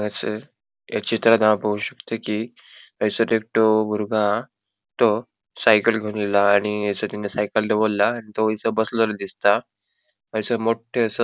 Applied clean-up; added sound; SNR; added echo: none; none; none; none.